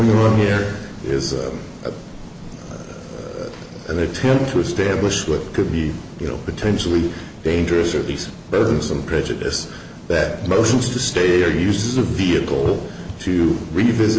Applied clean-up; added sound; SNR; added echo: none; none; none; none.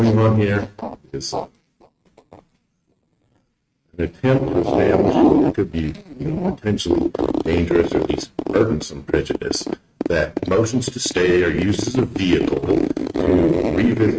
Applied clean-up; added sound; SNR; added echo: neural mask model RNNoise.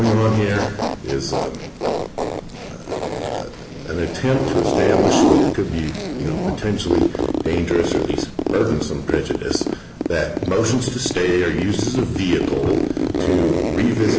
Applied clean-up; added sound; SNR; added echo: none; Zipper (clothing); 1 dB; none.